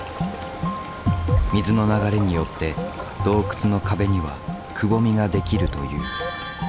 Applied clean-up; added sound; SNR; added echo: none; none; none; none.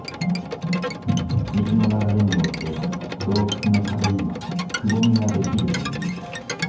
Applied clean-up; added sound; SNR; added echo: none; Bowed string instrument; 10 dB; reverberation time 0.9 s.